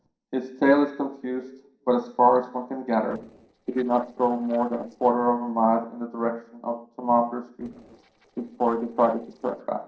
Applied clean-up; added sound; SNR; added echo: neural separator model SepFormer DNS4.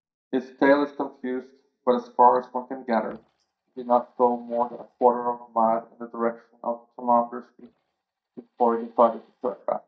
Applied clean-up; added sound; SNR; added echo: neural mask model DeepFilterNet 3.